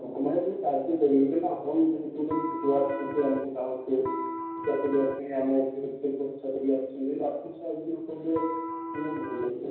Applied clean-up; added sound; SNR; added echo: none; Electric guitar; 6 dB; reverberation time 0.9 s.